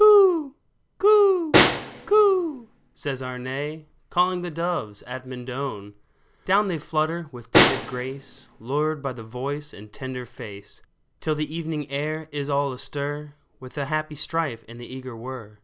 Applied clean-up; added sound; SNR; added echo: none; Snare drum; 1 dB; none.